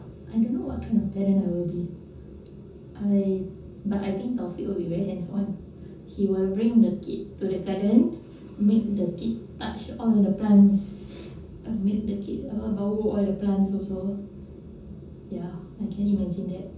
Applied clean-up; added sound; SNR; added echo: none; none; none; reverberation time 0.6 s.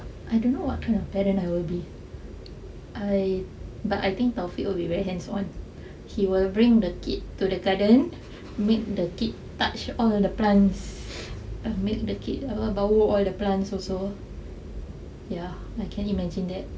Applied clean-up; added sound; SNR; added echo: none; none; none; none.